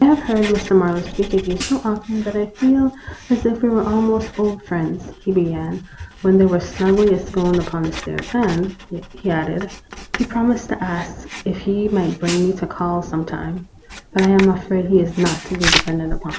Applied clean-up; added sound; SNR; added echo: none; Writing + Hi-hat; 12 dB; none.